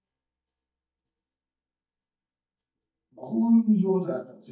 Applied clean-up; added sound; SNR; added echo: neural mask model DeepFilterNet 3.